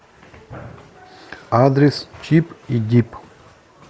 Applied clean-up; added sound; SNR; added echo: none; none; none; none.